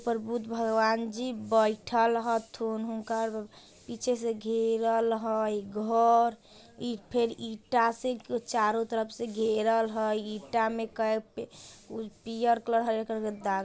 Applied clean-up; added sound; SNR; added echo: none; none; none; none.